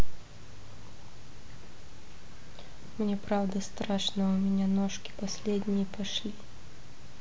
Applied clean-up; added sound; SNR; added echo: none; none; none; none.